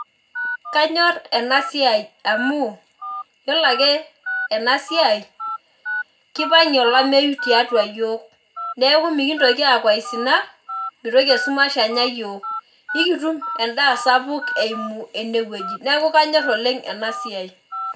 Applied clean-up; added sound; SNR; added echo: none; Telephone; 11 dB; reverberation time 0.3 s.